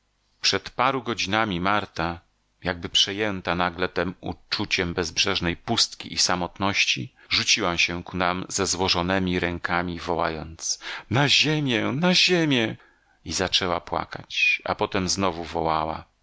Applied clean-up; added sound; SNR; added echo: none; none; none; none.